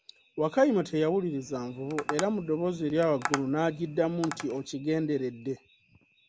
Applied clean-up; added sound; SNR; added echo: none; Tap; 10 dB; none.